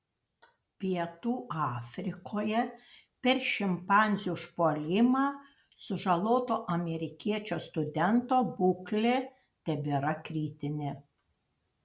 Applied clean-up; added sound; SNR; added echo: none; none; none; none.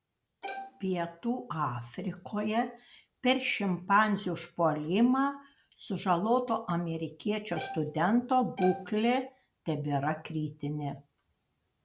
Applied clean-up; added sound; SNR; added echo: none; Bowed string instrument; 13 dB; none.